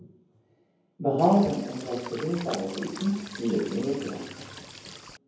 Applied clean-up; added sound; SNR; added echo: none; Cricket / Water; 14 dB; reverberation time 0.9 s.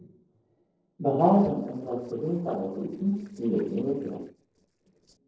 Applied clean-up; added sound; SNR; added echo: neural separator model SepFormer DNS4.